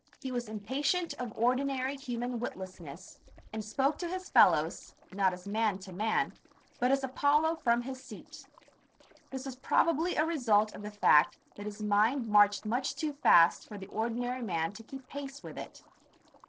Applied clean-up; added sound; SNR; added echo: neural separator model SepFormer DNS4.